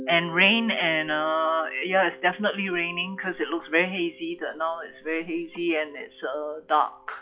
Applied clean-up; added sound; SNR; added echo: classical method log-MMSE.